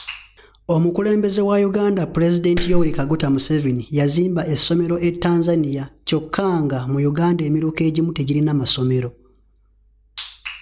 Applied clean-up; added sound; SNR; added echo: none; Clapping; 1 dB; none.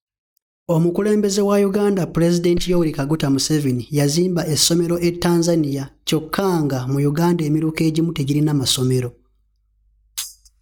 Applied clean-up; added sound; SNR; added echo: neural mask model DeepFilterNet 3.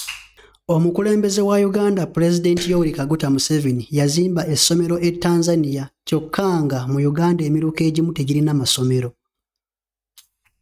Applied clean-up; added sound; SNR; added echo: neural mask model RNNoise.